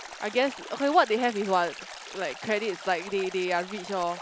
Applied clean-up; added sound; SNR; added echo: none; Stream; 14 dB; none.